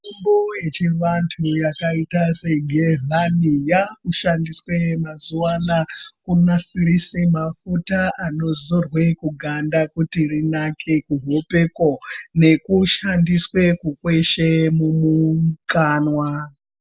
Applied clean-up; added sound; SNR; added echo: none; none; none; none.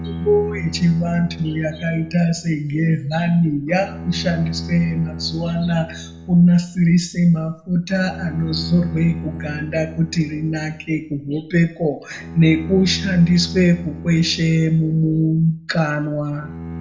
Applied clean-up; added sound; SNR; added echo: none; Bowed string instrument; 13 dB; reverberation time 0.5 s.